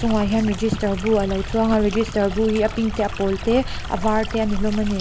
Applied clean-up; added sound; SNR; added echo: none; Stream; 7 dB; none.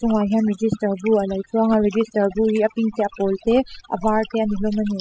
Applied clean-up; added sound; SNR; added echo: classical method spectral subtraction.